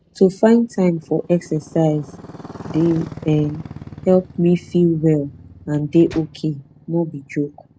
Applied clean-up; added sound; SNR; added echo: none; Microwave oven + Motorcycle; 18 dB; none.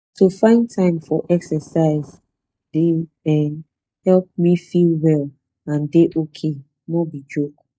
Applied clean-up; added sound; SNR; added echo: neural mask model DeepFilterNet 3.